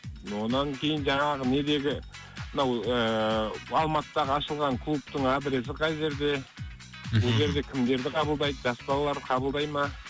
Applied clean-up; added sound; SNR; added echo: none; none; none; none.